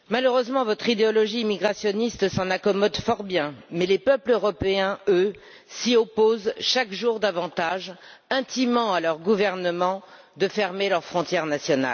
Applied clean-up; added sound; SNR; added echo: none; none; none; none.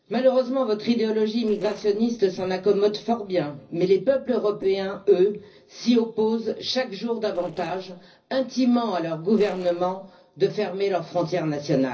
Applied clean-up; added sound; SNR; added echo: neural separator model SepFormer DNS4.